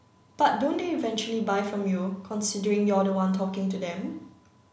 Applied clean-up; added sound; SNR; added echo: none; none; none; none.